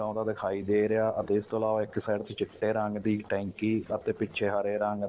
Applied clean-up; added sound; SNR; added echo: neural separator model SepFormer DNS4.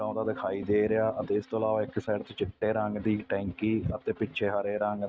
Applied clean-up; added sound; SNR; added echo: neural mask model RNNoise.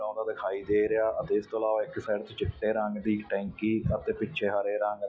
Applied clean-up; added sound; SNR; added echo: classical method log-MMSE.